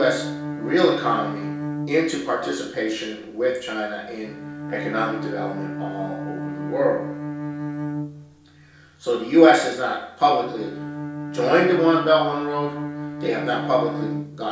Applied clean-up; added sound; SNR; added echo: none; Bowed string instrument; 9 dB; reverberation time 0.6 s.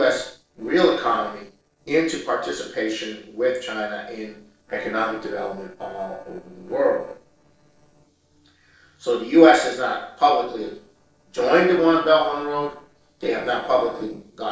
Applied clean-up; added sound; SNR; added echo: neural separator model SepFormer DNS4.